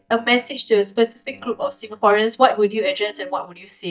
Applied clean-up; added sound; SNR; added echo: neural mask model DeepFilterNet 3.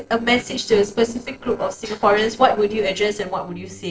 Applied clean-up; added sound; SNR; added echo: neural separator model SepFormer DNS4.